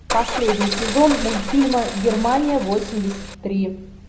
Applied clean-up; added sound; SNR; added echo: none; Car; 6 dB; none.